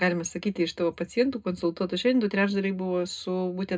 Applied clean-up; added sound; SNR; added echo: none; none; none; reverberation time 0.2 s.